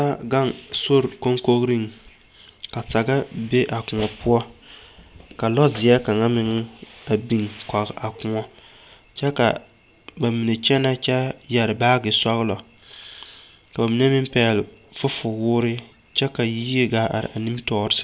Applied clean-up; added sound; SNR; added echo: none; none; none; none.